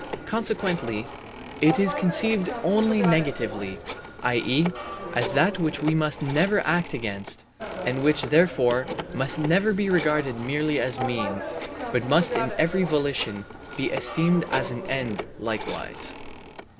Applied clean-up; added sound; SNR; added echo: none; Telephone; 9 dB; none.